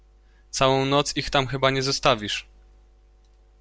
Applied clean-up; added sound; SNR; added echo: none; none; none; none.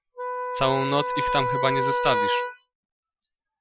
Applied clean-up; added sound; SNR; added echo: classical method Wiener filter.